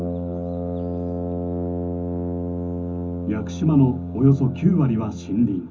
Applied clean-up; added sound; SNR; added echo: none; Brass instrument; 4 dB; reverberation time 0.3 s.